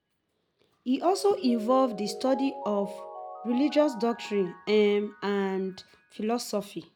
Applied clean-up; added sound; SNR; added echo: none; Mallet percussion; 15 dB; none.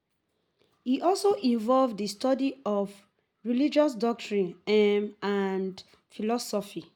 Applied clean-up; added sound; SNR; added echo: none; none; none; none.